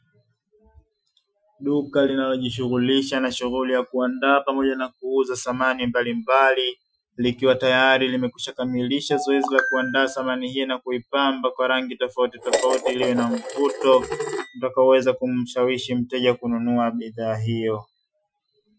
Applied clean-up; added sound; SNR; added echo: classical method Wiener filter.